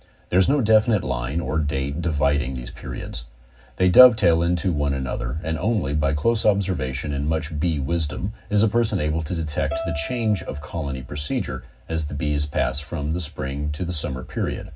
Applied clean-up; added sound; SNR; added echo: none; Bowed string instrument; 13 dB; reverberation time 0.4 s.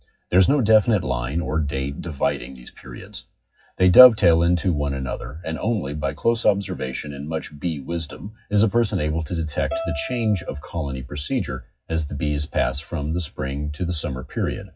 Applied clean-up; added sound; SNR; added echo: classical method WPE with log-MMSE.